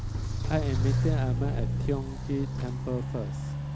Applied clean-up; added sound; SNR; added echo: none; Walk, footsteps; -4 dB; none.